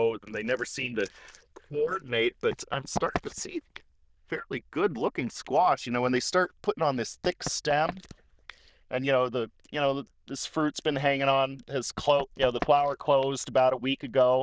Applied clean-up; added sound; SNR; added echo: neural diffusion model UNIVERSE++.